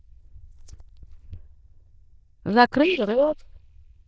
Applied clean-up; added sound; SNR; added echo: neural diffusion model UNIVERSE++.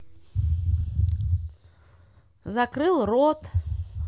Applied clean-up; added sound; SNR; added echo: none; none; none; none.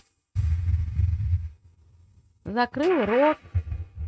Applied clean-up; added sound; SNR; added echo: neural mask model RNNoise.